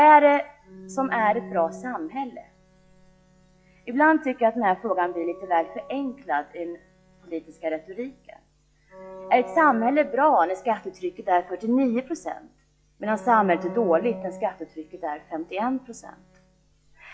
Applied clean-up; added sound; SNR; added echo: classical method log-MMSE.